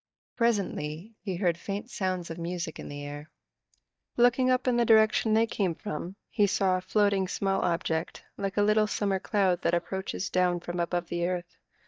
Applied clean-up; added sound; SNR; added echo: neural mask model DeepFilterNet 3.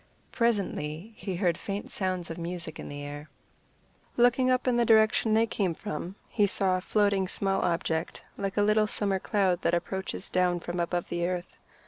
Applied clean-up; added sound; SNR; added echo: none; none; none; none.